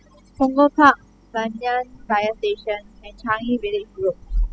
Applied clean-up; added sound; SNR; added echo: classical method spectral subtraction.